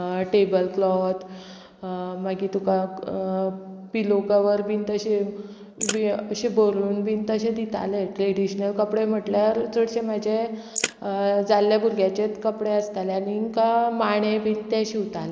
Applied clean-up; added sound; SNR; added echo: neural mask model Resemble Enhance denoiser.